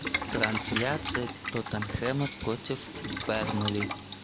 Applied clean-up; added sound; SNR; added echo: none; Boiling; 2 dB; none.